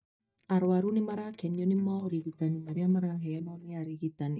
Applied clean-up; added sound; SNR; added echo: neural mask model DeepFilterNet 3.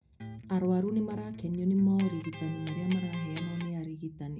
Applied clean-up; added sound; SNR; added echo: none; Electric guitar; 13 dB; reverberation time 0.4 s.